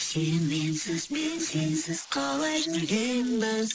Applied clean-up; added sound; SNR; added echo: neural mask model Resemble Enhance denoiser.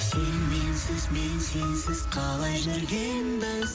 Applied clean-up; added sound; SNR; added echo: none; none; none; none.